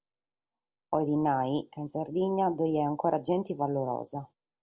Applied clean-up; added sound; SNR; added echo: none; none; none; none.